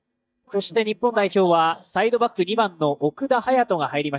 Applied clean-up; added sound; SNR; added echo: neural mask model DeepFilterNet 3.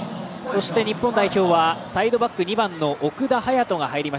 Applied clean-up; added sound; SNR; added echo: none; none; none; none.